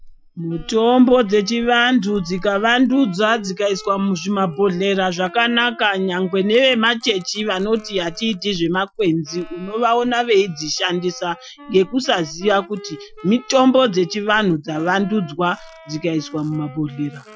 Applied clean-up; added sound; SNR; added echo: classical method Wiener filter.